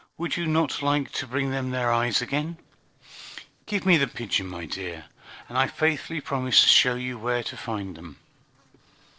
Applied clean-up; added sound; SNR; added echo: neural separator model SepFormer DNS4.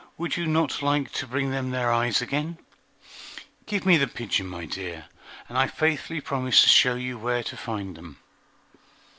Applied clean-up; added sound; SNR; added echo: none; none; none; none.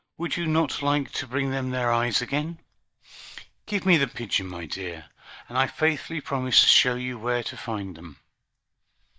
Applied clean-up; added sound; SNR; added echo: neural mask model DeepFilterNet 3.